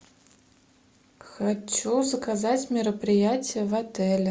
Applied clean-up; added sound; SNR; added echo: none; none; none; none.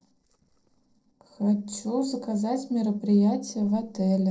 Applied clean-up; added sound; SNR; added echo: neural separator model SepFormer DNS4.